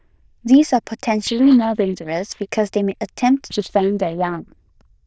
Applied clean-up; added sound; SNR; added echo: neural diffusion model UNIVERSE++.